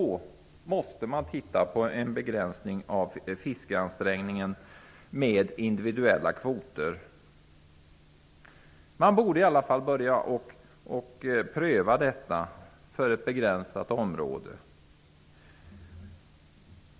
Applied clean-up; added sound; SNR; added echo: none; none; none; none.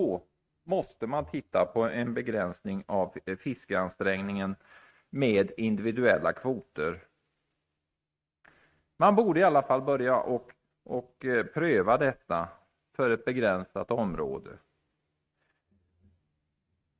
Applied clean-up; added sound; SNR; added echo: neural mask model RNNoise.